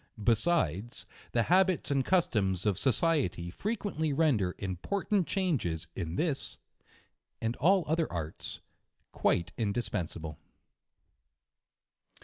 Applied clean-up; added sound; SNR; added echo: none; none; none; none.